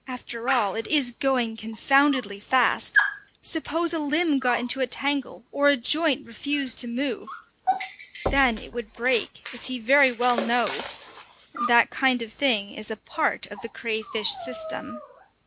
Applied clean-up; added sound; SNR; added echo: none; Dog + Knock / Wood / Percussion; 9 dB; none.